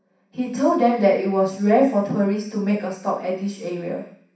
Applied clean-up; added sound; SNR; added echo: none; none; none; reverberation time 0.6 s.